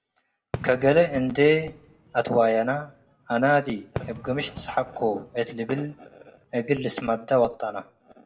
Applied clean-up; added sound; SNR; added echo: none; Fireworks; 17 dB; reverberation time 0.3 s.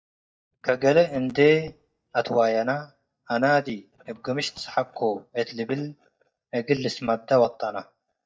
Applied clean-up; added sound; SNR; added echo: neural mask model DeepFilterNet 3.